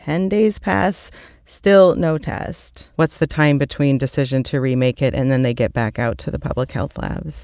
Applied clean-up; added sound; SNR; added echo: none; none; none; none.